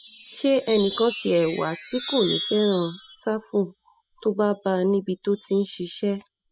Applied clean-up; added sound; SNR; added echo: classical method spectral subtraction.